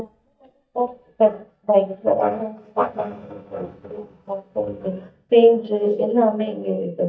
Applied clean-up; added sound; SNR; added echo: neural mask model DeepFilterNet 3.